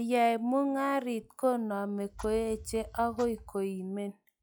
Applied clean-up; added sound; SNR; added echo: classical method log-MMSE.